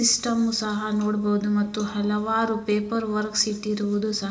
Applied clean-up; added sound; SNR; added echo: none; none; none; reverberation time 1.4 s.